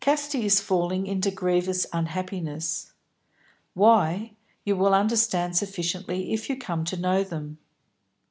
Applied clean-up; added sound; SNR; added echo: none; none; none; none.